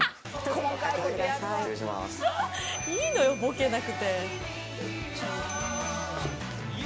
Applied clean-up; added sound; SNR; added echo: none; none; none; none.